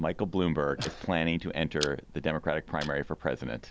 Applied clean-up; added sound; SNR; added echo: none; Tick-tock; 14 dB; none.